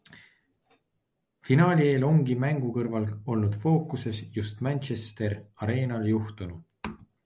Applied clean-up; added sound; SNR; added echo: none; none; none; none.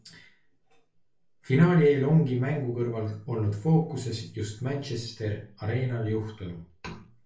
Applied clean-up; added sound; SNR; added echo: none; none; none; reverberation time 0.3 s.